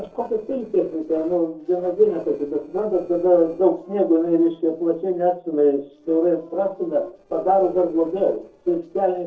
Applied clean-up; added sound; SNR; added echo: neural separator model SepFormer DNS4.